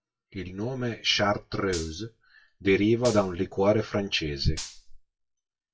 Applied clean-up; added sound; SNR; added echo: classical method WPE with log-MMSE.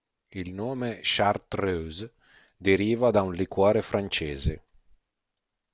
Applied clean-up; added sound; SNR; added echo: none; none; none; none.